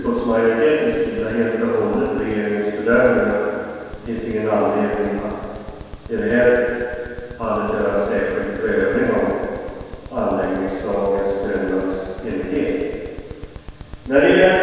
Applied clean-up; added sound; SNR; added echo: none; Alarm; 14 dB; reverberation time 1.9 s.